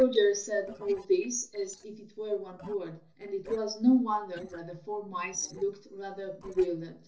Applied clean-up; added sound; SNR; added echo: neural separator model SepFormer DNS4.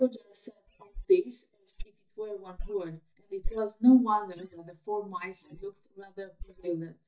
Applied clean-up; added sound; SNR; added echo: neural mask model DeepFilterNet 3.